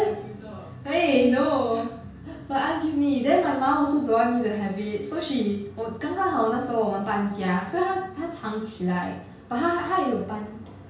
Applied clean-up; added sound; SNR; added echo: none; none; none; reverberation time 0.5 s.